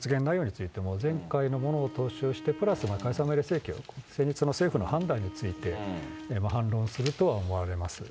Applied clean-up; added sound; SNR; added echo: none; Bowed string instrument; 16 dB; none.